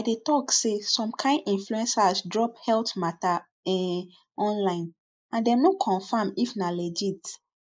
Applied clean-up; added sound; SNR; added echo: neural mask model Resemble Enhance denoiser.